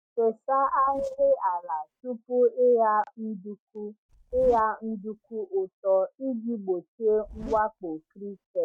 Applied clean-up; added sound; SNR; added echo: neural mask model RNNoise.